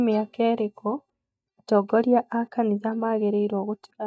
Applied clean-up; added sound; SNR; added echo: neural mask model DeepFilterNet 3.